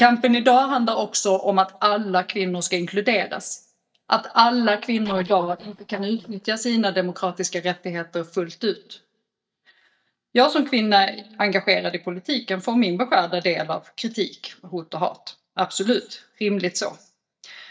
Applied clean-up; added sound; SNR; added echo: neural mask model DeepFilterNet 3.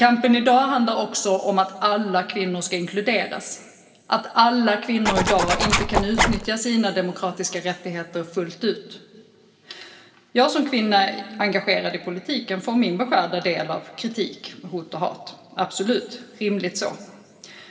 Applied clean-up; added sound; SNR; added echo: none; Zipper (clothing); -1 dB; reverberation time 1.5 s.